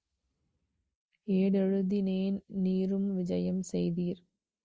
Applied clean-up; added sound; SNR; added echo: neural mask model Resemble Enhance denoiser.